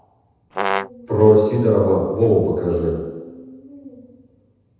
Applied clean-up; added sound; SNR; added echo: none; Brass instrument; 5 dB; reverberation time 1.1 s.